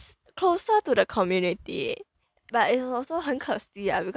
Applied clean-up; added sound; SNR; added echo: none; none; none; none.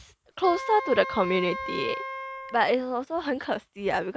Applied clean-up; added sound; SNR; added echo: none; Wind instrument, woodwind instrument; 8 dB; none.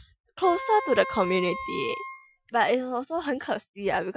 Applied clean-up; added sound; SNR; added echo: classical method Wiener filter.